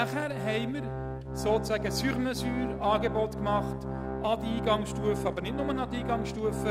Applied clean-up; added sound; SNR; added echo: none; Organ; 3 dB; none.